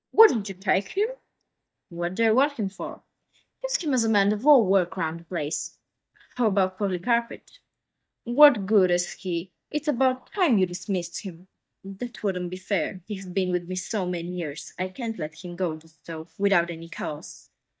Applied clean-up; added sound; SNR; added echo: neural mask model DeepFilterNet 3.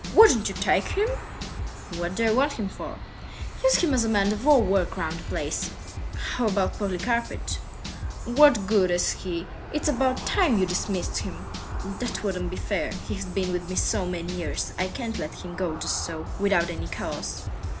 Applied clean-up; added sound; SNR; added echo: none; Aircraft + Drum / Drum kit; 7 dB; none.